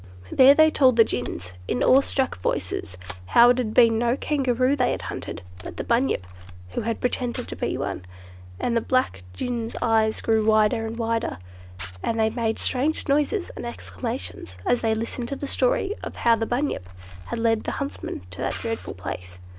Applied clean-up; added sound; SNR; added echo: none; Camera; 19 dB; none.